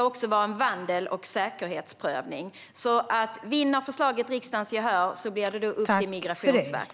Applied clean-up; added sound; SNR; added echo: none; none; none; none.